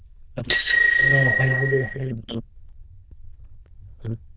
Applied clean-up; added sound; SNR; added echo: neural diffusion model UNIVERSE++.